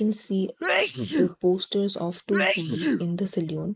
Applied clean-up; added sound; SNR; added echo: neural mask model Resemble Enhance denoiser.